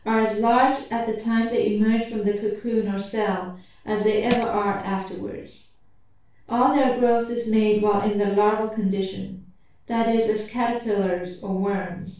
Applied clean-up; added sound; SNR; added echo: none; Crushing; 10 dB; reverberation time 0.4 s.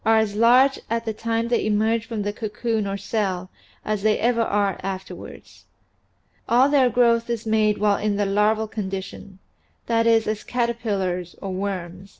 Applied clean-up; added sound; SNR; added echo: none; none; none; none.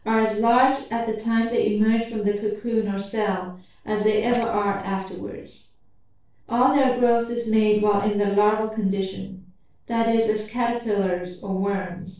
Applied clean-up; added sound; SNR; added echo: neural separator model SepFormer DNS4.